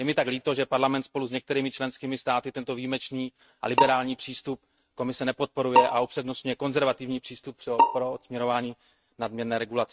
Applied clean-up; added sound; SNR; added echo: neural mask model RNNoise.